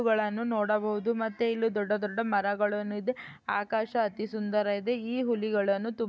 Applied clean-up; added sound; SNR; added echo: none; none; none; none.